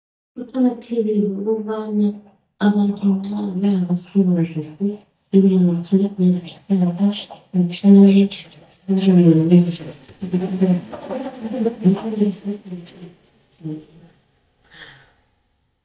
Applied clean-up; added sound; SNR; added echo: neural mask model DeepFilterNet 3.